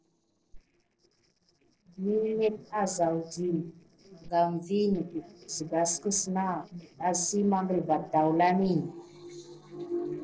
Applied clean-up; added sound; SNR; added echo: neural separator model SepFormer DNS4.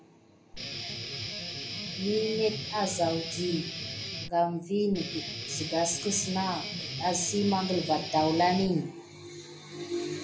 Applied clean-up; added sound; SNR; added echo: none; Guitar; 6 dB; reverberation time 0.3 s.